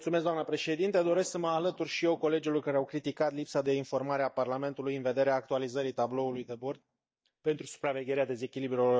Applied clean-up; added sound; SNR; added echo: neural mask model DeepFilterNet 3.